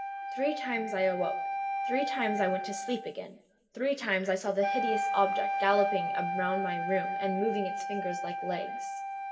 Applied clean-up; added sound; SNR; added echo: none; Wind instrument, woodwind instrument; 2 dB; reverberation time 0.8 s.